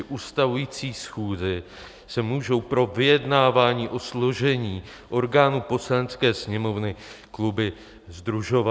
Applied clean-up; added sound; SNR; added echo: none; none; none; none.